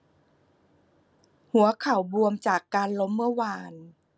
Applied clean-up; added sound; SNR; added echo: none; none; none; none.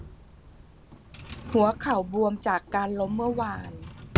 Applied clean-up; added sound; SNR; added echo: none; Drawer open or close; 4 dB; none.